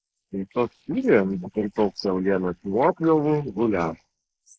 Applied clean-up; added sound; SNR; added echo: neural mask model Resemble Enhance denoiser.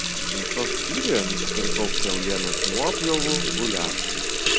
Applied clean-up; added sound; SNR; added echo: none; Water tap, faucet; -4 dB; none.